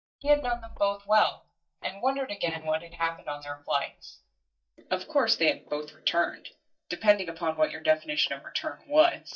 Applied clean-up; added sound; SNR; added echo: neural mask model DeepFilterNet 3.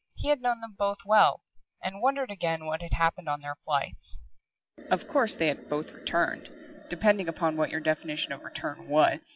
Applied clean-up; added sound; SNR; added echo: none; none; none; none.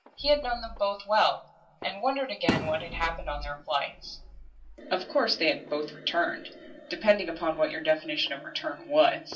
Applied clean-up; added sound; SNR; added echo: none; Fireworks; 13 dB; reverberation time 0.3 s.